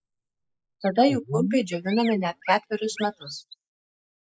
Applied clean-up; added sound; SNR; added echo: neural mask model Resemble Enhance denoiser.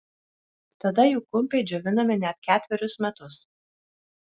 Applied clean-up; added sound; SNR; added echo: none; none; none; none.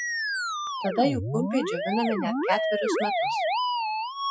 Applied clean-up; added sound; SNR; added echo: classical method Wiener filter.